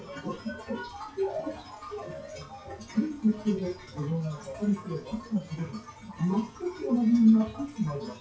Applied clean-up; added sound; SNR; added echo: classical method WPE with log-MMSE.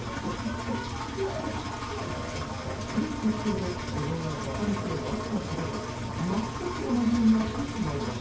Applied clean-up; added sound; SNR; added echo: none; Engine; 4 dB; reverberation time 0.6 s.